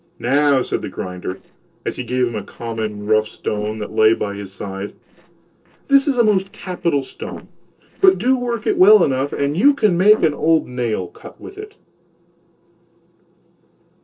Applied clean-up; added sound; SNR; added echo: neural separator model SepFormer DNS4.